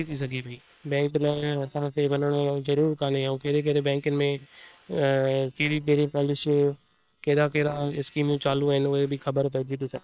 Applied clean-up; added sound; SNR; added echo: neural separator model SepFormer WHAM!.